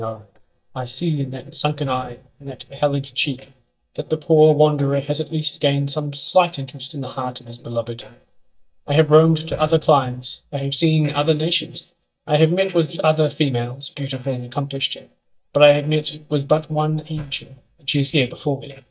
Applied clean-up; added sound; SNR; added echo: neural mask model DeepFilterNet 3.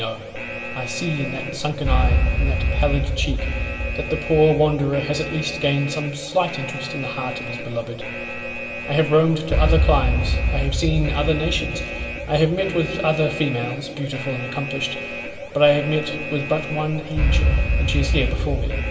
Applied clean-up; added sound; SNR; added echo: none; Alarm; 0 dB; reverberation time 2.3 s.